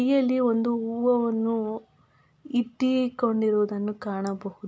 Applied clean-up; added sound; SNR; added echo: none; none; none; none.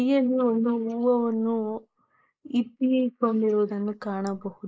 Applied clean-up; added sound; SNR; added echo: neural mask model Resemble Enhance denoiser.